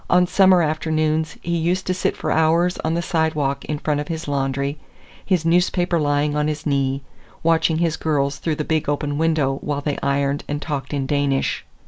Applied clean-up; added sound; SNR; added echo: none; none; none; none.